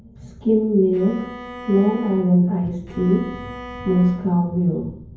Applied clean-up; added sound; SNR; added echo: none; Bowed string instrument; 16 dB; reverberation time 0.9 s.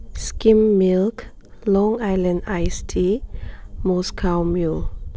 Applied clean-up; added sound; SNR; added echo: none; none; none; none.